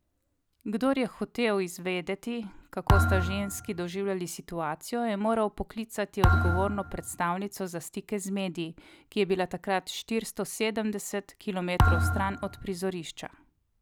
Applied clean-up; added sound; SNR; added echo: none; Thump, thud; -3 dB; none.